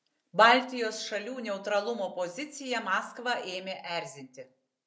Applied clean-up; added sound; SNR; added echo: none; none; none; none.